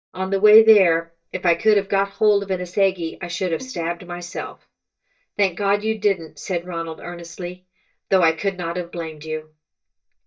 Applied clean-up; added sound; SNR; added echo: neural mask model DeepFilterNet 3.